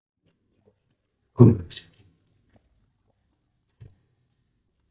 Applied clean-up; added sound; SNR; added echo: neural mask model DeepFilterNet 3.